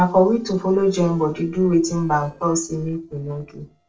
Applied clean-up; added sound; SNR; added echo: neural separator model SepFormer DNS4.